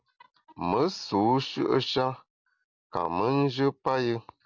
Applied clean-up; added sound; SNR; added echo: none; none; none; none.